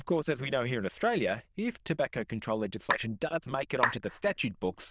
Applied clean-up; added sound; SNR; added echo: neural diffusion model UNIVERSE++.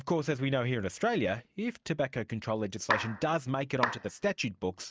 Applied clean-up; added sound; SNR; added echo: neural mask model RNNoise.